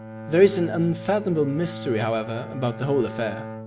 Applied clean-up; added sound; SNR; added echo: none; Bowed string instrument; 11 dB; none.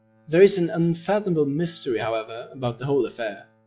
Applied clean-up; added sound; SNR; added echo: classical method log-MMSE.